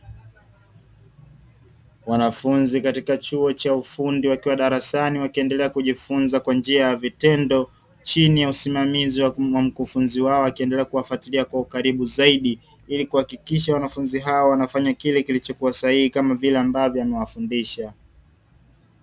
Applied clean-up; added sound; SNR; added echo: none; none; none; none.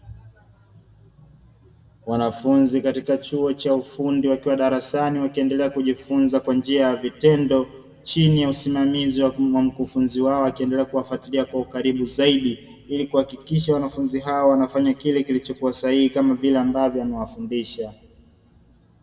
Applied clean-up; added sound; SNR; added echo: none; none; none; reverberation time 1.3 s.